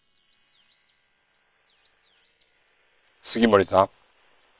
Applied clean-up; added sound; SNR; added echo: neural separator model SepFormer WHAM!.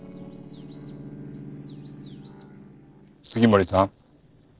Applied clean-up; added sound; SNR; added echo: neural separator model SepFormer DNS4.